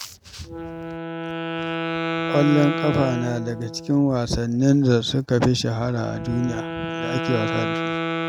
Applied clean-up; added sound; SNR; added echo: none; Wind instrument, woodwind instrument; 6 dB; none.